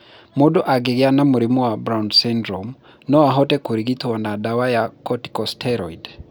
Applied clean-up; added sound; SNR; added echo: none; none; none; none.